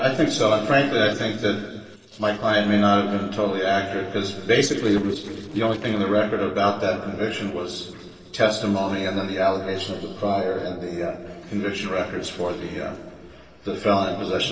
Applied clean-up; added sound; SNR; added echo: neural separator model SepFormer DNS4.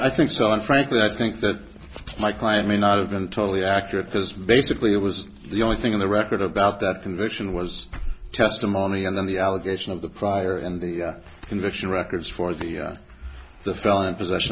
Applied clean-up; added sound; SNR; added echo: none; none; none; none.